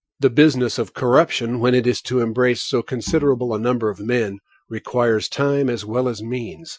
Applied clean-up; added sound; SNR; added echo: classical method Wiener filter.